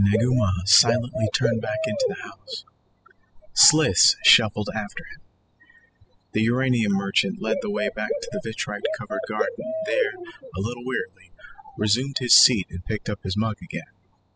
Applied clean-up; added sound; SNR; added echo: classical method spectral subtraction.